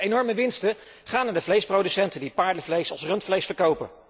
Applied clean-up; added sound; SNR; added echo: none; none; none; none.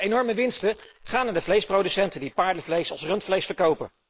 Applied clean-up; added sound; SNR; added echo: neural mask model Resemble Enhance denoiser.